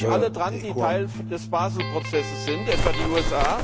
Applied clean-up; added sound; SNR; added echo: none; Electric guitar + Bird; 0 dB; none.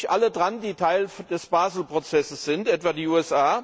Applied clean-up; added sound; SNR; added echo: none; none; none; none.